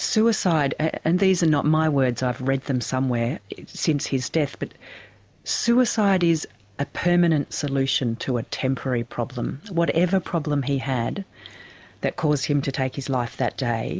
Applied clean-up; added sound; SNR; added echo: none; none; none; none.